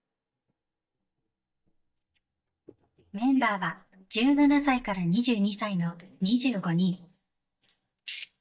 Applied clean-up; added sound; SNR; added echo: neural mask model DeepFilterNet 3.